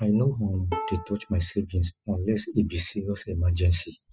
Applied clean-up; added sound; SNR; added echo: classical method spectral subtraction.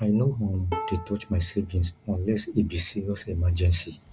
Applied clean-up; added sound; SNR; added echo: none; Bowed string instrument; 13 dB; none.